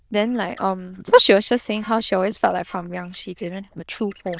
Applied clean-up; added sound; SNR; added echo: neural diffusion model UNIVERSE++.